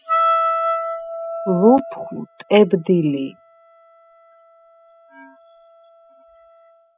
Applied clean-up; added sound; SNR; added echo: classical method spectral subtraction.